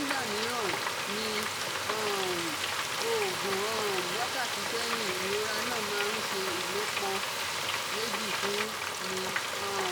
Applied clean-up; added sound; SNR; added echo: none; Frying (food); -4 dB; none.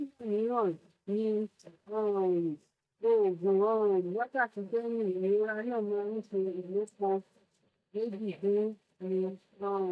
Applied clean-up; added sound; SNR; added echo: neural mask model DeepFilterNet 3.